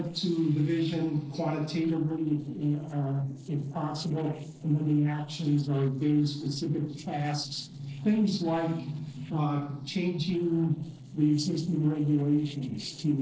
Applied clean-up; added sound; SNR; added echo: neural separator model SepFormer DNS4.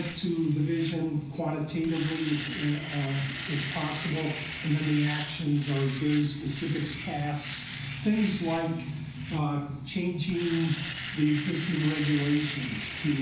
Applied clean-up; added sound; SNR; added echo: none; Domestic sounds, home sounds; 9 dB; reverberation time 0.5 s.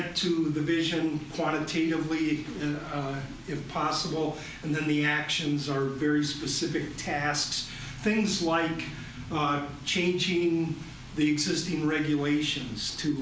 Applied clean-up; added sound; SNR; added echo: none; none; none; none.